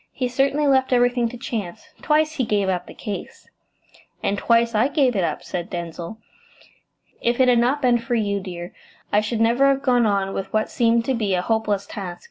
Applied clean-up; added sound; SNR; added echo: none; none; none; none.